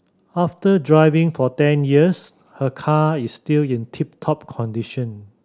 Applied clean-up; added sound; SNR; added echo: none; none; none; none.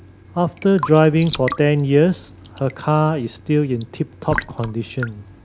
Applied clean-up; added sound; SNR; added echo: none; Raindrop / Drip / Trickle, dribble; 14 dB; none.